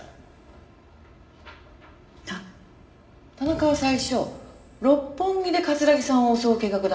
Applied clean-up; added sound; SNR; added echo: none; Thump, thud; 16 dB; reverberation time 1.1 s.